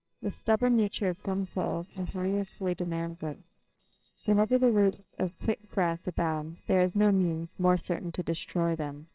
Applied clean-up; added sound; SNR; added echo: neural separator model SepFormer WHAMR!.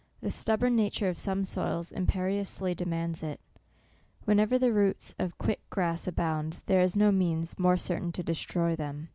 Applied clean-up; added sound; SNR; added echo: none; none; none; none.